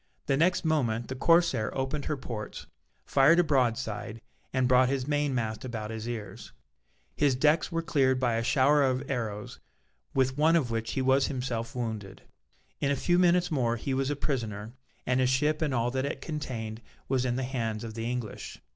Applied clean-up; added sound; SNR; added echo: none; none; none; none.